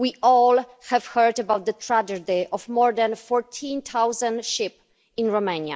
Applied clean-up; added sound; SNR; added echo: none; none; none; none.